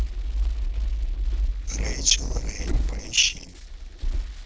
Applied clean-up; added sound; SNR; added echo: neural separator model SepFormer DNS4.